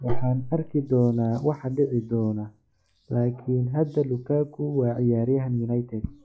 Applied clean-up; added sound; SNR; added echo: classical method log-MMSE.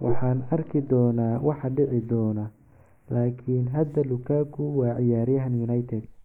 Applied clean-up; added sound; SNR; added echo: neural mask model Resemble Enhance denoiser.